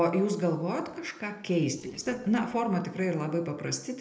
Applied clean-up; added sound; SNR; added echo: neural separator model SepFormer DNS4.